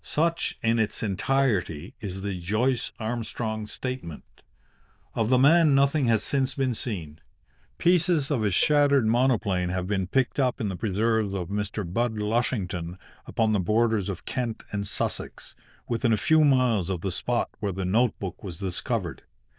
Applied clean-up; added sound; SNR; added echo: neural diffusion model UNIVERSE++.